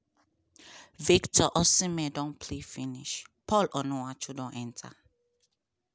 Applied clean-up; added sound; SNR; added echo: none; none; none; none.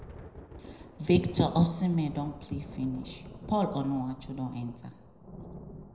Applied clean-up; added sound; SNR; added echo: none; Thunder; 15 dB; reverberation time 0.8 s.